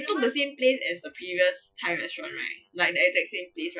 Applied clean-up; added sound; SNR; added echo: classical method Wiener filter.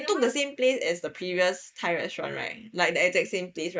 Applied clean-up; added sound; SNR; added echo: neural mask model Resemble Enhance denoiser.